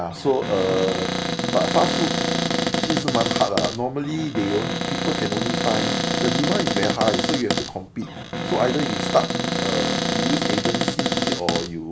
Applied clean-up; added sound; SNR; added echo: none; Cupboard open or close; -2 dB; none.